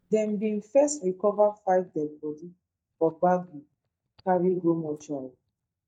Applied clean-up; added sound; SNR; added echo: neural mask model DeepFilterNet 3.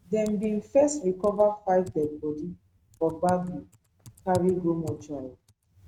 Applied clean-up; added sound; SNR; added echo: neural mask model RNNoise.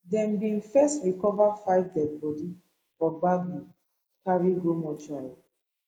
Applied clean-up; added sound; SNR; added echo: neural mask model Resemble Enhance denoiser.